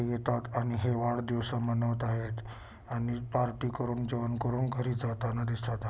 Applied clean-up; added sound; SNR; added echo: none; none; none; none.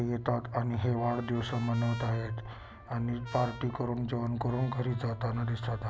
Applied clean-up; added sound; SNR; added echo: none; Trumpet; 20 dB; none.